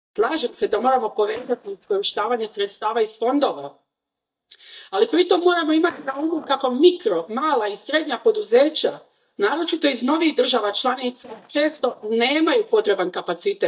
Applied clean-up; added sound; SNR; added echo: neural mask model DeepFilterNet 3.